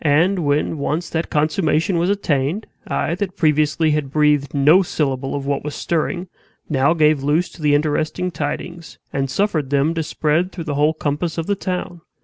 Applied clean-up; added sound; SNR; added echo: none; none; none; none.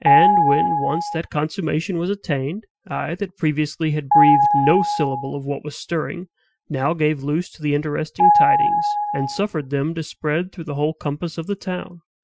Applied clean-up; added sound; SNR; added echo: classical method Wiener filter.